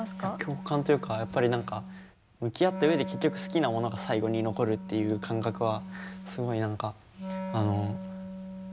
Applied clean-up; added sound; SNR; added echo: none; Wind instrument, woodwind instrument; 10 dB; none.